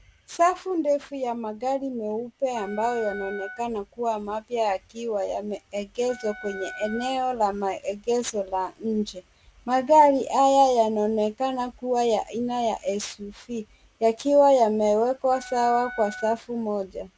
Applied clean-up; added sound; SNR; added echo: none; Wind instrument, woodwind instrument; 17 dB; none.